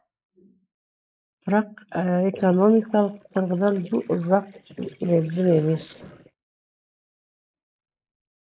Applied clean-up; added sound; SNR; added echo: neural mask model Resemble Enhance denoiser.